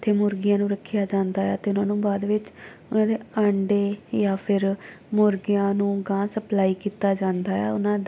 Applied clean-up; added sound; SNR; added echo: none; none; none; none.